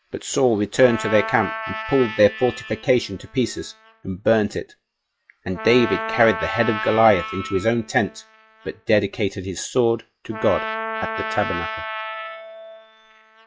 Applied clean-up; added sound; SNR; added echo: classical method log-MMSE.